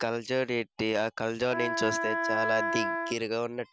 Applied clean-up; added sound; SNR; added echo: none; Wind instrument, woodwind instrument; 0 dB; none.